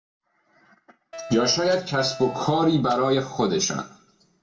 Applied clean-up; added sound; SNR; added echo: none; Alarm; 15 dB; reverberation time 0.5 s.